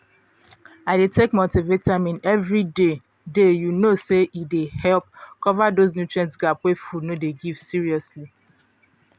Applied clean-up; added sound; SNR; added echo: none; none; none; none.